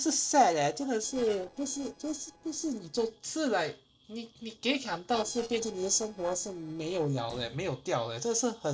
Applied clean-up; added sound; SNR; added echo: neural separator model SepFormer DNS4.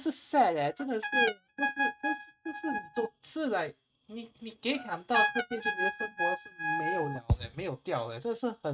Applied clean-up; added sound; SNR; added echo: neural mask model RNNoise.